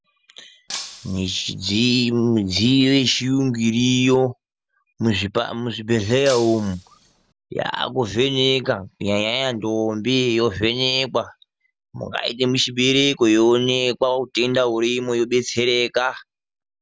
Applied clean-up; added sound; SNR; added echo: none; Shatter; 15 dB; none.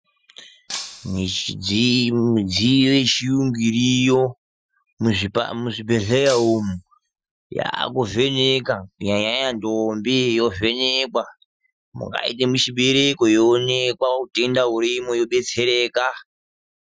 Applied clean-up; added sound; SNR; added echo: classical method Wiener filter.